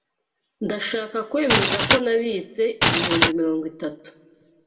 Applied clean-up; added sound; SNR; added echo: none; Glass; -3 dB; reverberation time 1.2 s.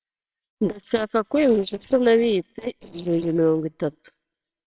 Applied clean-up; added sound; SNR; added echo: neural separator model SepFormer WHAMR!.